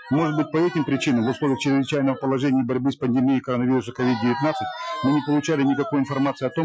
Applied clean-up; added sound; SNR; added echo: classical method Wiener filter.